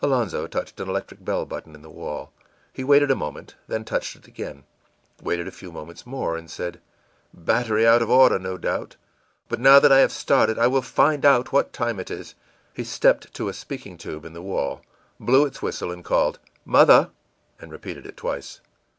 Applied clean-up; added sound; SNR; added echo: none; none; none; none.